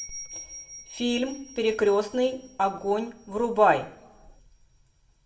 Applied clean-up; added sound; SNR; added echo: none; Bell; 19 dB; reverberation time 0.5 s.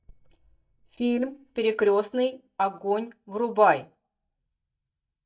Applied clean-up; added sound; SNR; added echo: neural mask model DeepFilterNet 3.